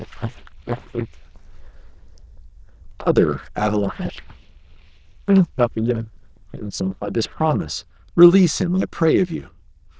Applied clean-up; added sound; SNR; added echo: neural diffusion model UNIVERSE++.